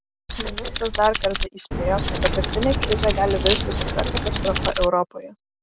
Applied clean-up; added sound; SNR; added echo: none; Tools + Crack; 0 dB; none.